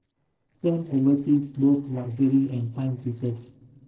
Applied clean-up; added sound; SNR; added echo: neural separator model SepFormer DNS4.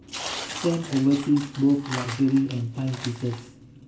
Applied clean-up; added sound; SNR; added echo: none; Tearing; 12 dB; reverberation time 0.2 s.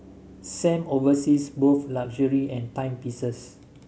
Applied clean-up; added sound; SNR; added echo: none; none; none; none.